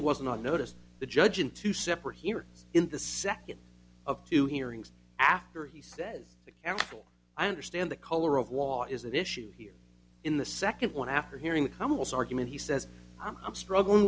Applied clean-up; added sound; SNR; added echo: none; none; none; none.